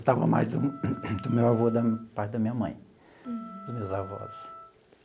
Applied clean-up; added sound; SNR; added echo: none; Wind instrument, woodwind instrument; 18 dB; none.